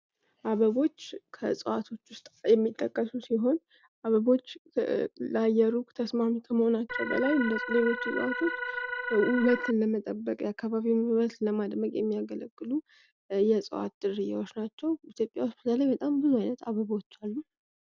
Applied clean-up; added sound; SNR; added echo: none; Organ; 5 dB; none.